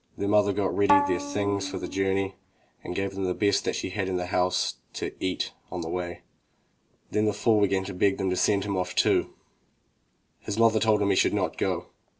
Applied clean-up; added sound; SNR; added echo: none; Bowed string instrument; 3 dB; none.